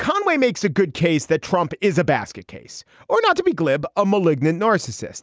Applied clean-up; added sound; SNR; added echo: none; none; none; none.